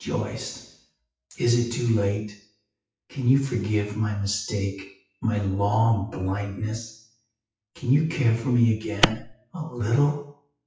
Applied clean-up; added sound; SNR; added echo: classical method WPE with log-MMSE.